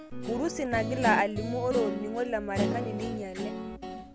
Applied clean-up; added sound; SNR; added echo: none; Guitar; 3 dB; none.